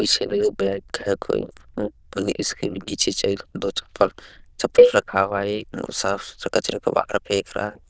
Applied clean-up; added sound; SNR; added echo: neural diffusion model UNIVERSE++.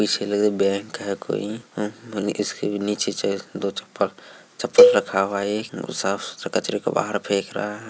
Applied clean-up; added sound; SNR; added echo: none; Cowbell; -5 dB; none.